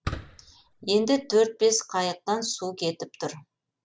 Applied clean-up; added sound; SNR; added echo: none; Fireworks; 12 dB; none.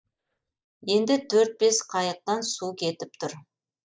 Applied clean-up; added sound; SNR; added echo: neural mask model DeepFilterNet 3.